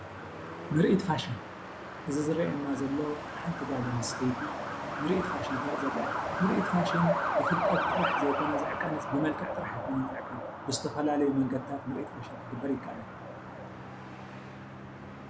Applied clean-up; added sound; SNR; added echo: none; Truck; 2 dB; none.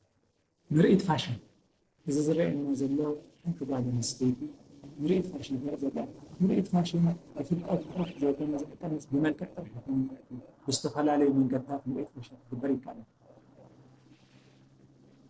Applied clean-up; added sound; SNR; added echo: neural separator model SepFormer DNS4.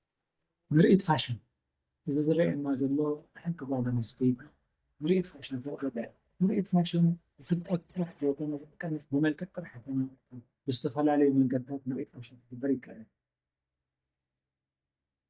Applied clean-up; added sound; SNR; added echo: neural mask model DeepFilterNet 3.